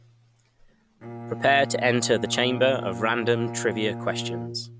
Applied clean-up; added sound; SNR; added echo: none; Bowed string instrument; 9 dB; none.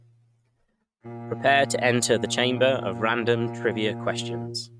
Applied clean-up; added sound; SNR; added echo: neural mask model RNNoise.